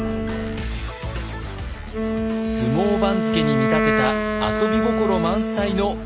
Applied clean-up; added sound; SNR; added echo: none; Wind instrument, woodwind instrument; -2 dB; none.